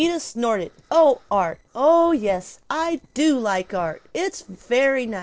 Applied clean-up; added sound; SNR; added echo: neural separator model SepFormer DNS4.